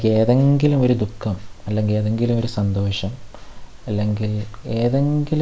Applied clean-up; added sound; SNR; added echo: none; none; none; none.